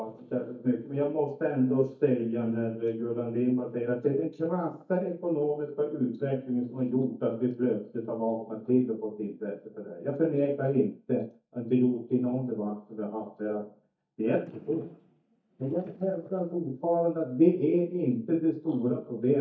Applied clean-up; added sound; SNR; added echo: neural mask model DeepFilterNet 3.